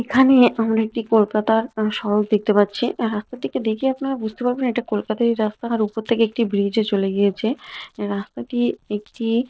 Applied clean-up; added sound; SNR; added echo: neural separator model SepFormer DNS4.